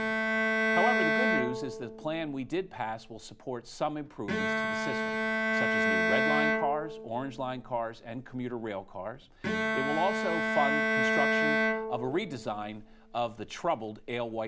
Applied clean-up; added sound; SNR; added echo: none; Bowed string instrument; -3 dB; none.